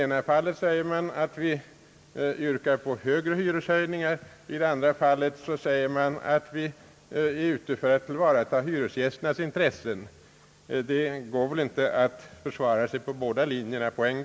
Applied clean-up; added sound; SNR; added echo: none; none; none; none.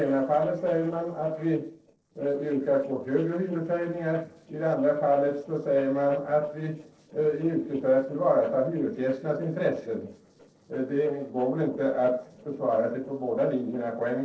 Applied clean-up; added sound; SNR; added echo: neural separator model SepFormer DNS4.